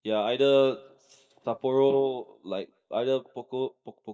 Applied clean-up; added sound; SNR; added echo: neural mask model DeepFilterNet 3.